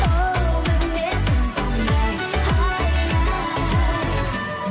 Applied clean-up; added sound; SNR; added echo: none; none; none; none.